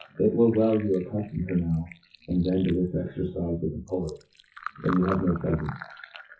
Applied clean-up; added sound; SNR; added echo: classical method WPE with log-MMSE.